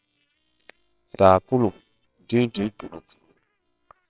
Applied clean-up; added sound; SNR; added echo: neural separator model SepFormer WHAMR!.